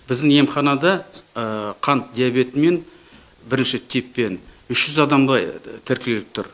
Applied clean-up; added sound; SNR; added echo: none; none; none; none.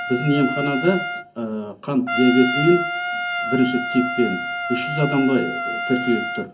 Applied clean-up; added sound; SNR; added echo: none; Trumpet; 5 dB; reverberation time 0.3 s.